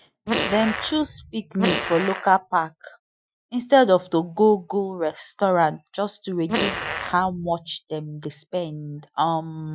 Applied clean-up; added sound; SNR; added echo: classical method Wiener filter.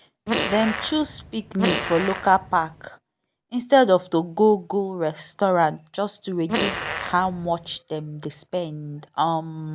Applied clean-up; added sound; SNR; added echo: none; Fart; 5 dB; none.